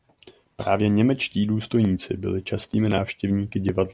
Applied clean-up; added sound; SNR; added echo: none; none; none; none.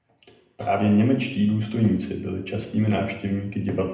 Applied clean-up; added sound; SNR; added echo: none; none; none; reverberation time 0.8 s.